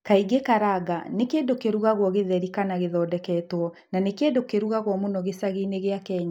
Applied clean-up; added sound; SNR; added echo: none; none; none; none.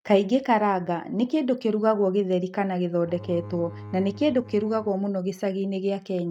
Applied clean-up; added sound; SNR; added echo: neural mask model RNNoise.